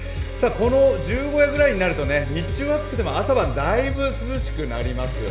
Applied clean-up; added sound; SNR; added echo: none; Bowed string instrument; 19 dB; reverberation time 0.9 s.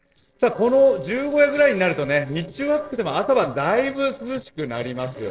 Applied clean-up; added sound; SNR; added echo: neural separator model SepFormer DNS4.